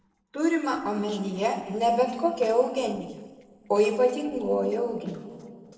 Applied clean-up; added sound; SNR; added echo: neural separator model SepFormer DNS4.